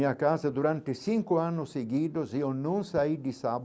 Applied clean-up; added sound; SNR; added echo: none; none; none; none.